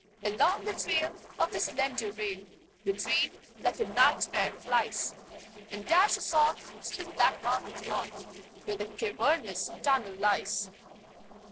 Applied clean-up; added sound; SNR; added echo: neural separator model SepFormer DNS4.